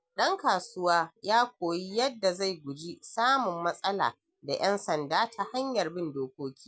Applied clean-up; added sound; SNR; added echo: none; none; none; none.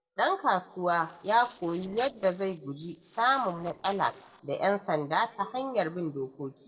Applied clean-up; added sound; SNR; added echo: neural separator model SepFormer DNS4.